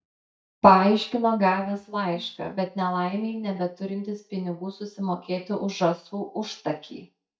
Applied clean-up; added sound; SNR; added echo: neural mask model DeepFilterNet 3.